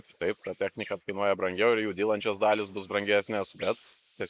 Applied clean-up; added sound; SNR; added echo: neural mask model Resemble Enhance denoiser.